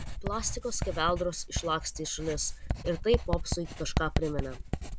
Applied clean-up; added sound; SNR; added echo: none; Writing; 1 dB; none.